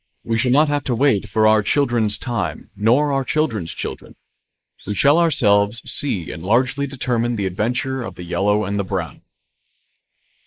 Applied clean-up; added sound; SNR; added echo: neural mask model Resemble Enhance denoiser.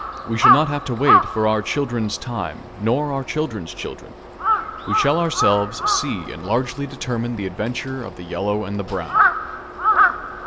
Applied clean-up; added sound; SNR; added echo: none; Crow; -1 dB; none.